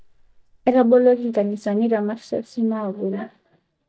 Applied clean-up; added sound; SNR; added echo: neural mask model DeepFilterNet 3.